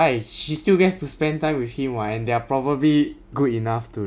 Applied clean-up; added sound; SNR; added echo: none; none; none; none.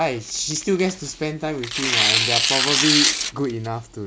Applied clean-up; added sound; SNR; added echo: none; Tearing; -2 dB; none.